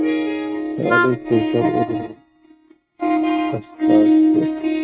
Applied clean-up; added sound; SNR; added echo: neural mask model RNNoise.